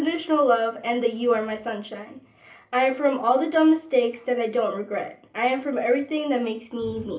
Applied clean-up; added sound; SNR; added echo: none; none; none; reverberation time 0.3 s.